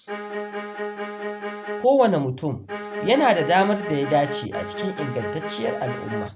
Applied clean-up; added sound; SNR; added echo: none; Bowed string instrument; 7 dB; none.